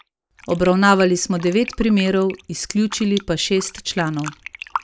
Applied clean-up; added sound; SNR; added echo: none; Fill (with liquid); 16 dB; none.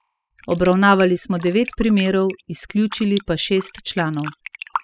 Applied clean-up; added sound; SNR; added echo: classical method spectral subtraction.